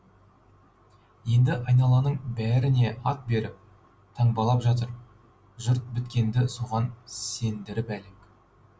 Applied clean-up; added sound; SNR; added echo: none; none; none; none.